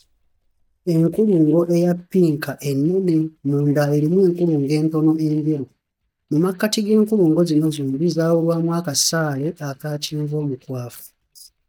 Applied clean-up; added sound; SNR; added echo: neural mask model DeepFilterNet 3.